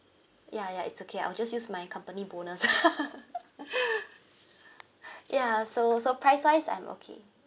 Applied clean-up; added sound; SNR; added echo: none; none; none; none.